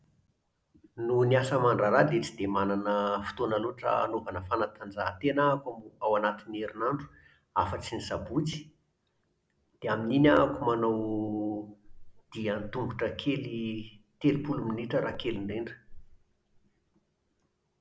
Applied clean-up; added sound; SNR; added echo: none; none; none; none.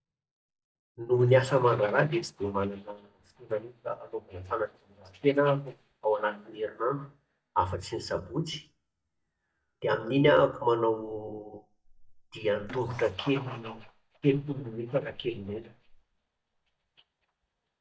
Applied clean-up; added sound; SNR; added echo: neural mask model DeepFilterNet 3.